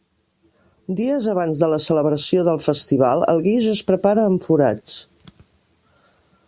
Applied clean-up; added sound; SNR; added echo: none; none; none; none.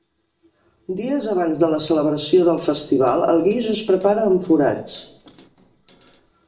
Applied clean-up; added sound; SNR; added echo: neural separator model SepFormer DNS4.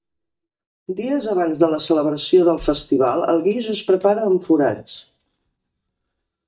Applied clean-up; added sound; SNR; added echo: neural mask model DeepFilterNet 3.